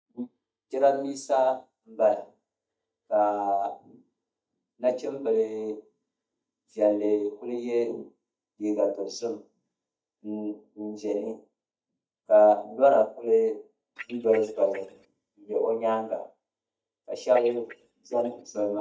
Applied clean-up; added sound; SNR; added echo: neural mask model DeepFilterNet 3.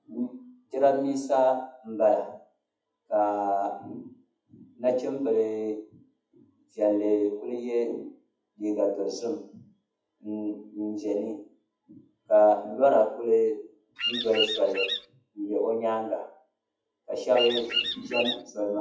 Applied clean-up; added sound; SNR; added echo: classical method WPE with log-MMSE.